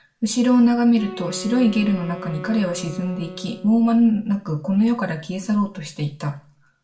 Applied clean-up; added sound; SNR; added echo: none; Wind instrument, woodwind instrument; 15 dB; reverberation time 0.4 s.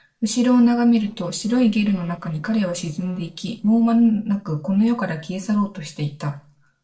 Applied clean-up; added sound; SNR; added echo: neural separator model SepFormer DNS4.